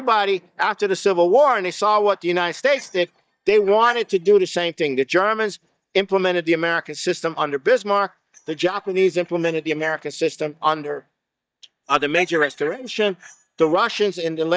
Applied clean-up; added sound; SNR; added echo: neural mask model DeepFilterNet 3.